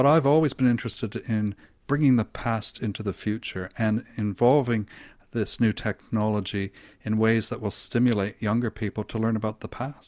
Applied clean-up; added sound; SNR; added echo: none; none; none; none.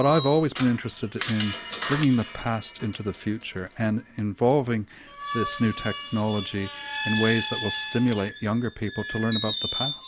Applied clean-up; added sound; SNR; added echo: none; Screech; 6 dB; none.